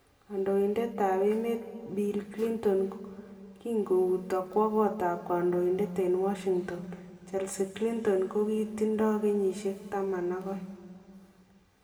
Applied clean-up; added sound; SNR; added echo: none; none; none; reverberation time 1.9 s.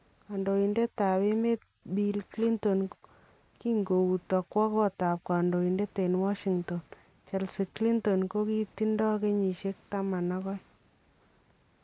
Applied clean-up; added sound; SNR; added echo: none; none; none; none.